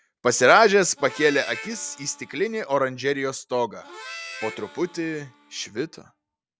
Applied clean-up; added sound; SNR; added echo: none; Harmonica; 18 dB; none.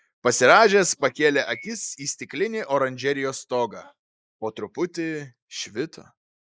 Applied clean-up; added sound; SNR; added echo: neural mask model Resemble Enhance denoiser.